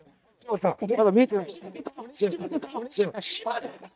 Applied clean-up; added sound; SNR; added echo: neural mask model DeepFilterNet 3.